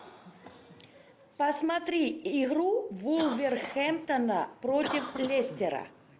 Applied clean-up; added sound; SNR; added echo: none; Cough; 14 dB; none.